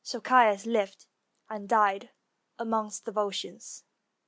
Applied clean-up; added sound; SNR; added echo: none; none; none; none.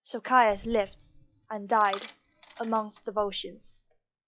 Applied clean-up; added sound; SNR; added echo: classical method log-MMSE.